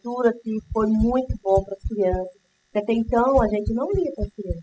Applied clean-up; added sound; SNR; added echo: classical method spectral subtraction.